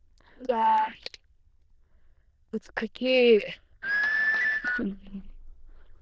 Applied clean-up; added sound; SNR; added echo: neural diffusion model UNIVERSE++.